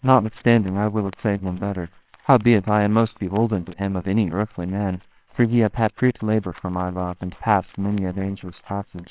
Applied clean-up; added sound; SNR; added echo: neural separator model SepFormer WHAMR!.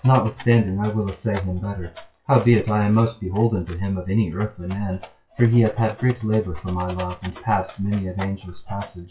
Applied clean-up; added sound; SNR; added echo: classical method WPE with log-MMSE.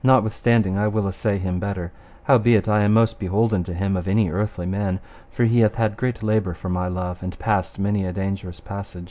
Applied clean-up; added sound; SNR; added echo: none; none; none; none.